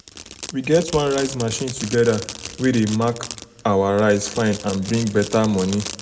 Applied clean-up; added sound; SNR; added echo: none; Fireworks; 14 dB; reverberation time 1.0 s.